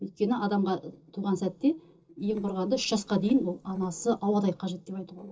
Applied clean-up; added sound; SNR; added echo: neural separator model SepFormer DNS4.